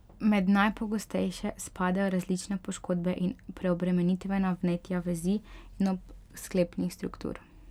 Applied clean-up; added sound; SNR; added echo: none; none; none; none.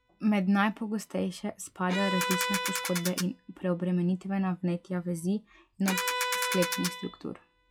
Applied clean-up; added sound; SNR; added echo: classical method log-MMSE.